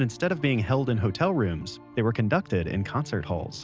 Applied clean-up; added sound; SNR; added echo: none; none; none; none.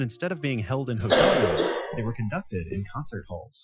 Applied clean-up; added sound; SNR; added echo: classical method Wiener filter.